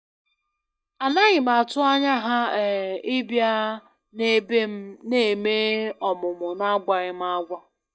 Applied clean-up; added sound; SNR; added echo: neural mask model DeepFilterNet 3.